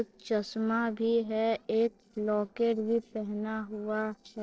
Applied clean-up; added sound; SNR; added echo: neural separator model SepFormer DNS4.